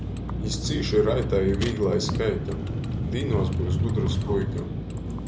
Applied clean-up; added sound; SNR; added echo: none; Vehicle; -1 dB; none.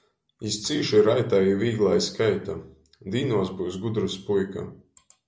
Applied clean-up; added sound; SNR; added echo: none; none; none; none.